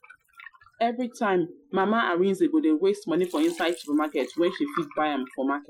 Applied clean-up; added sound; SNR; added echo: classical method Wiener filter.